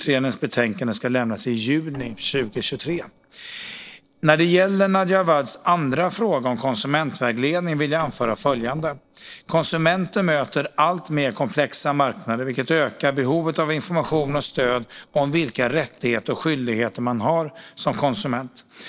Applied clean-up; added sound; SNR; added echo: neural separator model SepFormer DNS4.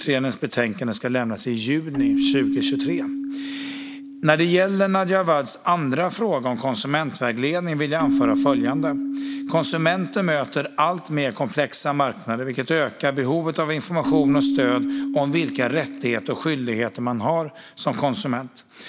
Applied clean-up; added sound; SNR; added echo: none; Keyboard (musical); 5 dB; none.